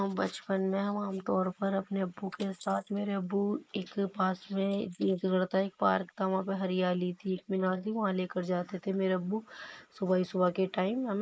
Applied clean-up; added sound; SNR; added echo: neural mask model Resemble Enhance denoiser.